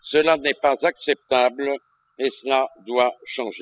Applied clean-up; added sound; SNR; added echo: classical method spectral subtraction.